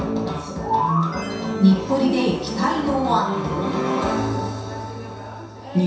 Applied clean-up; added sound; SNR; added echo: none; none; none; reverberation time 0.7 s.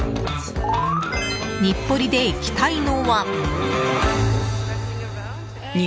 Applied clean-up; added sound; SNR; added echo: none; none; none; none.